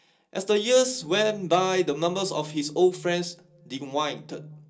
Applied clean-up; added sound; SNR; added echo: none; none; none; reverberation time 0.2 s.